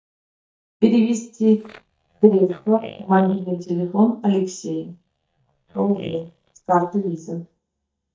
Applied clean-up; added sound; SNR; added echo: neural mask model DeepFilterNet 3.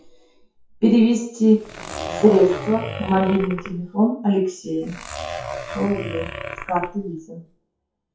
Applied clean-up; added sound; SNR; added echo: classical method WPE with log-MMSE.